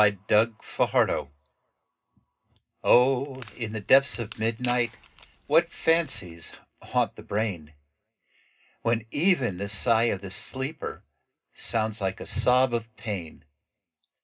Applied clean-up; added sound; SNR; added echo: none; Wood; 14 dB; reverberation time 0.2 s.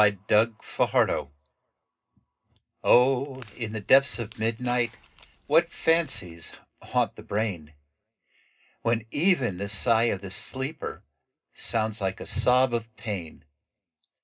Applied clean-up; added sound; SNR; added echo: neural separator model SepFormer DNS4.